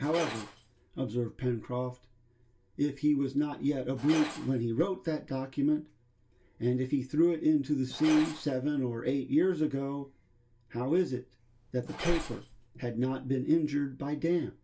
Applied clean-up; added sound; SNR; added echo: none; Glass; 17 dB; reverberation time 0.2 s.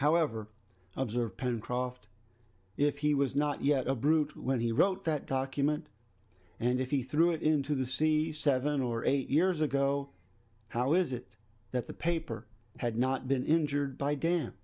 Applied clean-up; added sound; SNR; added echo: none; none; none; none.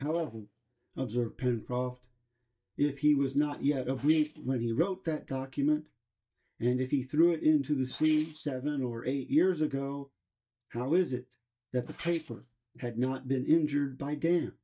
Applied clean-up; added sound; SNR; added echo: neural mask model DeepFilterNet 3.